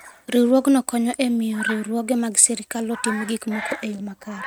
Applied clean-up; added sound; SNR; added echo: neural mask model RNNoise.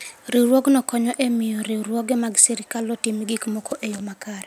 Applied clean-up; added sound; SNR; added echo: none; none; none; none.